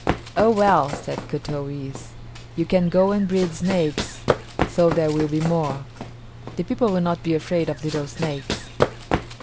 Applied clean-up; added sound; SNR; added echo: none; Run; 7 dB; none.